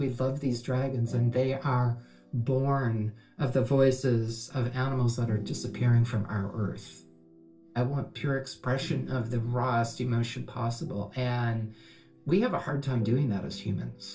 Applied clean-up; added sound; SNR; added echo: none; none; none; reverberation time 0.2 s.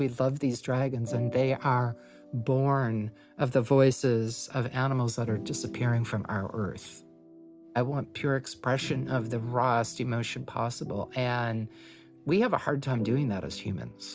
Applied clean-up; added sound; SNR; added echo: none; none; none; none.